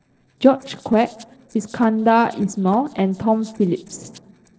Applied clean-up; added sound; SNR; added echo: neural separator model SepFormer DNS4.